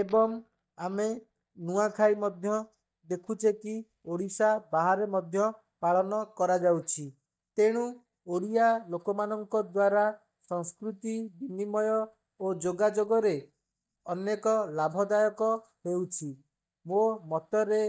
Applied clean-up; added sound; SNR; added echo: neural mask model DeepFilterNet 3.